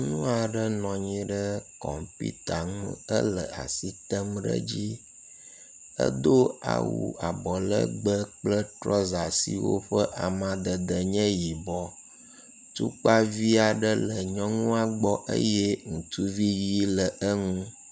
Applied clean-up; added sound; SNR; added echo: none; none; none; none.